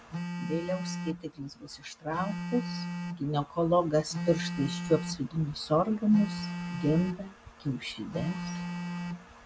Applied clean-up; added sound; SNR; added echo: none; Telephone; 6 dB; none.